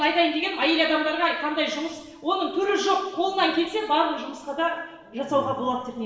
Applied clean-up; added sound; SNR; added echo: none; none; none; reverberation time 1.0 s.